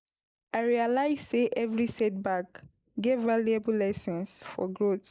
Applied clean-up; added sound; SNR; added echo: neural mask model Resemble Enhance denoiser.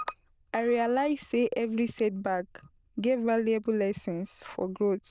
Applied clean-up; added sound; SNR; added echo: neural diffusion model UNIVERSE++.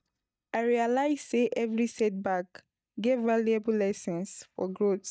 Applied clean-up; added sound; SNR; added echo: neural mask model DeepFilterNet 3.